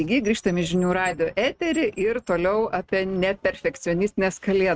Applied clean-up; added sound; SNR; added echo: neural mask model RNNoise.